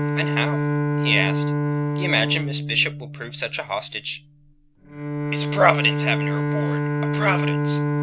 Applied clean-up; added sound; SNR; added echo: none; Bowed string instrument; -2 dB; none.